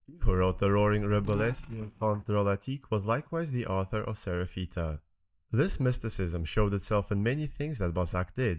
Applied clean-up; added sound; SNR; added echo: neural mask model DeepFilterNet 3.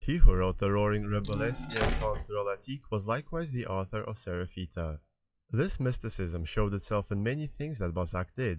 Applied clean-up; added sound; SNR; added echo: classical method WPE with log-MMSE.